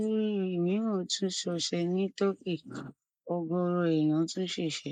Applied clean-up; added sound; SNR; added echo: neural mask model Resemble Enhance denoiser.